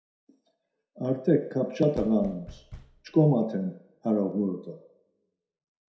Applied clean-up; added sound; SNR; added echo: none; Knock; 18 dB; reverberation time 0.6 s.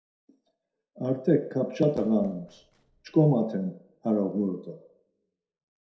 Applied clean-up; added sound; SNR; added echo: neural separator model SepFormer DNS4.